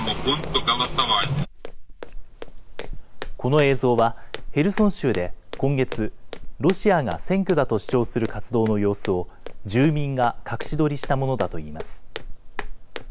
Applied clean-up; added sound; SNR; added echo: none; Walk, footsteps; 6 dB; none.